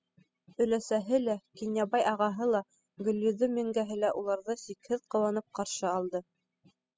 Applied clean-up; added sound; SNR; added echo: classical method spectral subtraction.